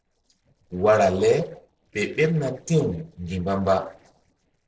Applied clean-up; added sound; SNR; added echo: neural separator model SepFormer DNS4.